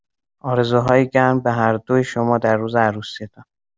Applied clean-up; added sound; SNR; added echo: none; none; none; none.